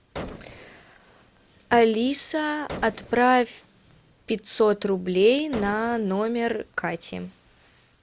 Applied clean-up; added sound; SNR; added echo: none; Gunshot, gunfire; 19 dB; none.